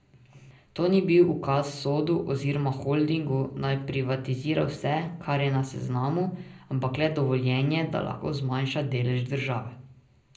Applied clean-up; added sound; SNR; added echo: none; none; none; reverberation time 0.4 s.